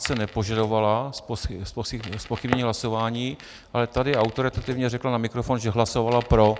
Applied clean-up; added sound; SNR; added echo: none; Crackle; 15 dB; none.